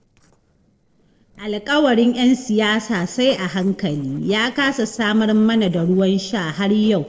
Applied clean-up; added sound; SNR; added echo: neural separator model SepFormer DNS4.